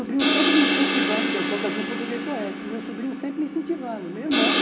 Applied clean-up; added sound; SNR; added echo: none; Crash cymbal; -3 dB; reverberation time 2.6 s.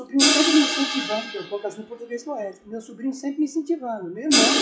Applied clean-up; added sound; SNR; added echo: classical method WPE with log-MMSE.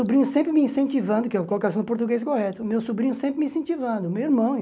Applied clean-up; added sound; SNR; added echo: none; none; none; none.